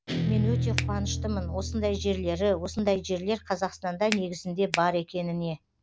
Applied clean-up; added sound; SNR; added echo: none; Finger snapping + Guitar; 4 dB; none.